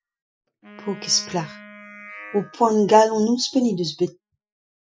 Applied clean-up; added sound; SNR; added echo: classical method Wiener filter.